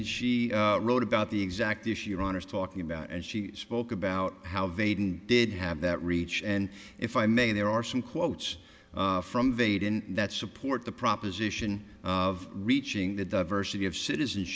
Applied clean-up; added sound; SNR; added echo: none; none; none; none.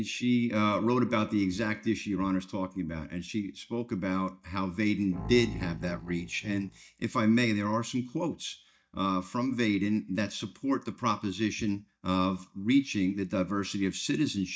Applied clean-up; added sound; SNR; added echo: neural mask model DeepFilterNet 3.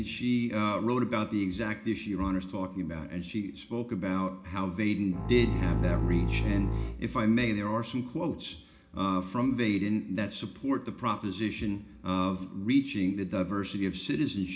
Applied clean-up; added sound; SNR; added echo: none; Bowed string instrument; 0 dB; reverberation time 0.4 s.